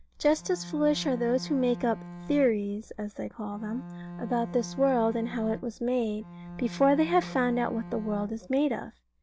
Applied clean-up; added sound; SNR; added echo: none; Bowed string instrument; 13 dB; none.